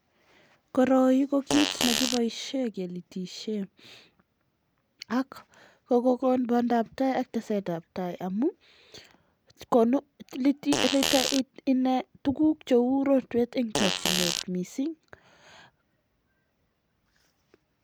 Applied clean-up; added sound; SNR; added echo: none; Fart; -1 dB; none.